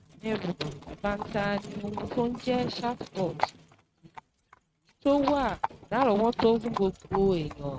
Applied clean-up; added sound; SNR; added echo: neural mask model RNNoise.